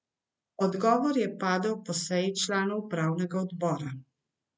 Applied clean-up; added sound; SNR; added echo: none; none; none; none.